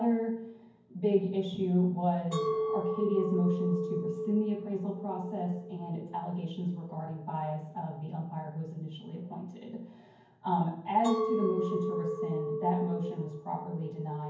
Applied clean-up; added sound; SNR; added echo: none; Chink, clink; 6 dB; reverberation time 0.9 s.